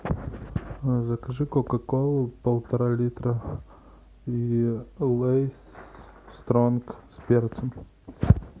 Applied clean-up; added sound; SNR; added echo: none; none; none; none.